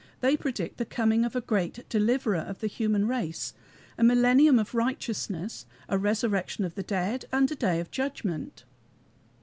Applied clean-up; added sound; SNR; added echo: none; none; none; none.